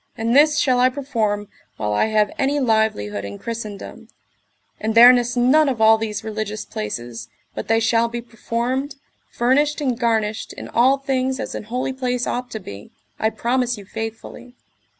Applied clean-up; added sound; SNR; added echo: none; none; none; none.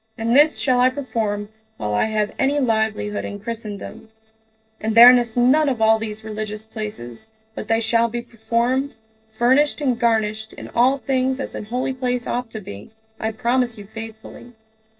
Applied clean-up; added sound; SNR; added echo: neural separator model SepFormer DNS4.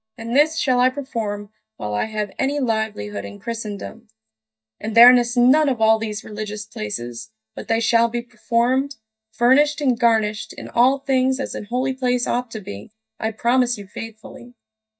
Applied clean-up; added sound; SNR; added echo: neural mask model DeepFilterNet 3.